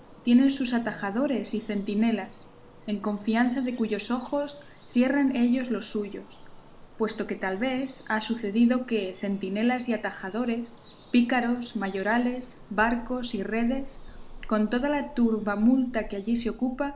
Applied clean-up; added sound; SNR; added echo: none; Bird vocalization, bird call, bird song; 17 dB; none.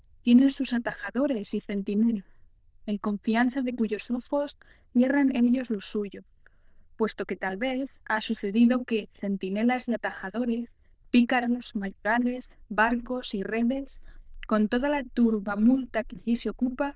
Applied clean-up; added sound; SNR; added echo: neural diffusion model UNIVERSE++.